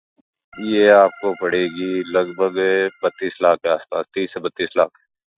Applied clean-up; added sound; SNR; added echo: classical method Wiener filter.